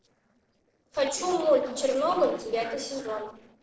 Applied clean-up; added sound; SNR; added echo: neural separator model SepFormer DNS4.